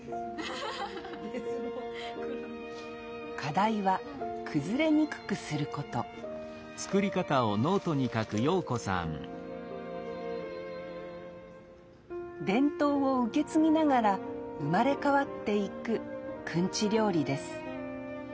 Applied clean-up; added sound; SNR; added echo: none; none; none; none.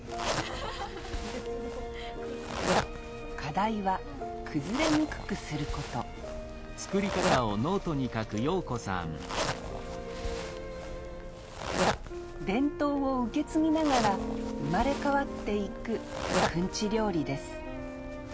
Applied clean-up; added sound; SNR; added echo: none; Electric guitar / Strum + Zipper (clothing); 4 dB; none.